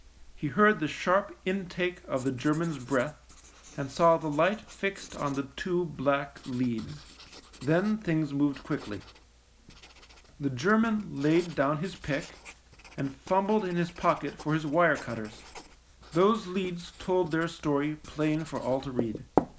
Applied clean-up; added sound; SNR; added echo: none; Writing; 11 dB; none.